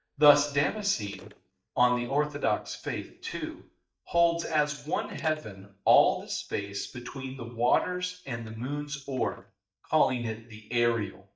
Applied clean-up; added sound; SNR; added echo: neural mask model DeepFilterNet 3.